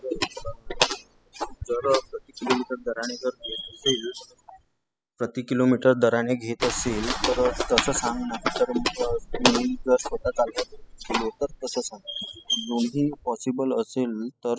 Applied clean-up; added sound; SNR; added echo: classical method spectral subtraction.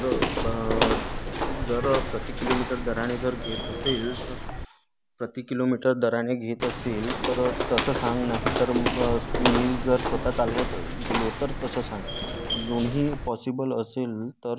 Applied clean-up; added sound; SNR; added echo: none; Walk, footsteps; 2 dB; none.